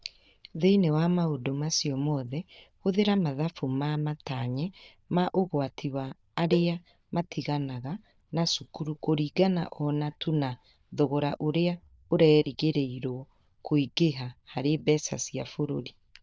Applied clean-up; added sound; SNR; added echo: neural diffusion model UNIVERSE++.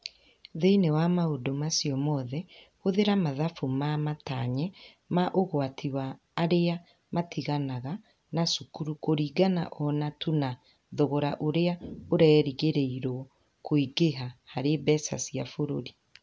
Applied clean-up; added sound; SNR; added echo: none; none; none; none.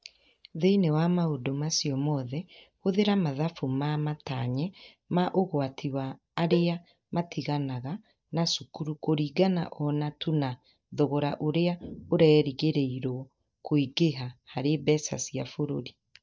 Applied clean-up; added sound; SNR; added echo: neural mask model DeepFilterNet 3.